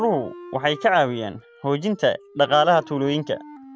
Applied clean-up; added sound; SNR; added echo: none; Wind instrument, woodwind instrument; 20 dB; none.